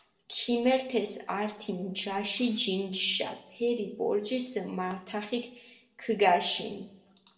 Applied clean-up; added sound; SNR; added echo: neural separator model SepFormer DNS4.